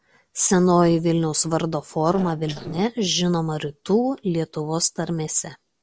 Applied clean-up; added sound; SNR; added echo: neural separator model SepFormer DNS4.